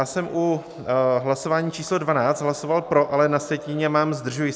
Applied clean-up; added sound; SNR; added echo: none; none; none; none.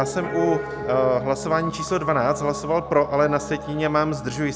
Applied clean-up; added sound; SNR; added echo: none; Piano; 8 dB; none.